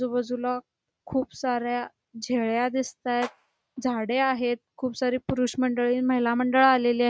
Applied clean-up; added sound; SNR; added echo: neural mask model RNNoise.